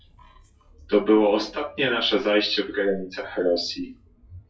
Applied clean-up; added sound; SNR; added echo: classical method WPE with log-MMSE.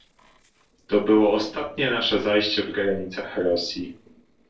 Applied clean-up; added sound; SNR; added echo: neural separator model SepFormer DNS4.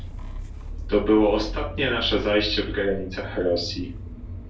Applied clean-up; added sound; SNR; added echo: none; Engine starting / Motor vehicle (road); 9 dB; reverberation time 0.3 s.